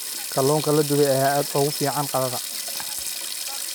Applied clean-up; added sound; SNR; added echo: none; Sink (filling or washing); 6 dB; none.